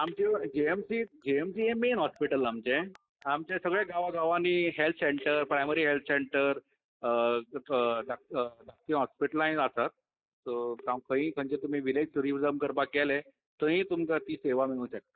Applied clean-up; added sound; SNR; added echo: neural mask model DeepFilterNet 3.